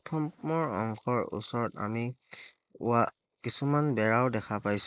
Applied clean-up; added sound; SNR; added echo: neural mask model Resemble Enhance denoiser.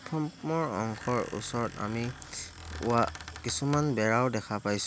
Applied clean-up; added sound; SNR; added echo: none; Squeak; 15 dB; none.